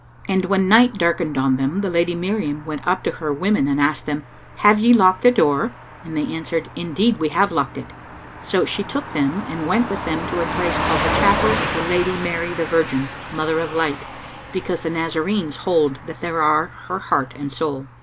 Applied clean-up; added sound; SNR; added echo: none; Car passing by / Truck; 9 dB; none.